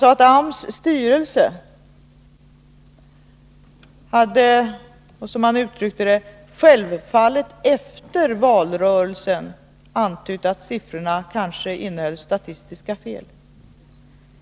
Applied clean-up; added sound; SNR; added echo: none; none; none; none.